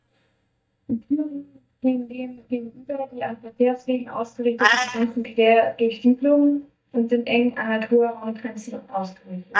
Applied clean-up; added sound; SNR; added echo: neural mask model DeepFilterNet 3.